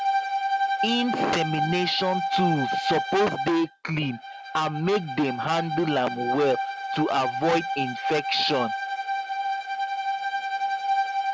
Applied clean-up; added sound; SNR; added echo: none; Bowed string instrument; 1 dB; none.